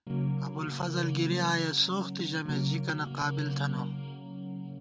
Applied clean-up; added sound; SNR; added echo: none; Guitar; 0 dB; none.